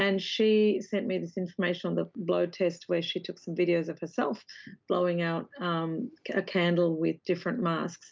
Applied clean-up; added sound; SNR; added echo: none; none; none; none.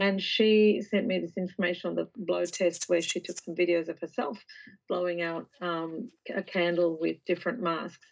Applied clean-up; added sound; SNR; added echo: neural mask model DeepFilterNet 3.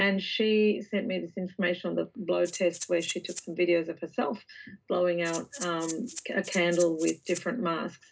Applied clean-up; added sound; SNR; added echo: none; Rattle (instrument); 12 dB; reverberation time 0.2 s.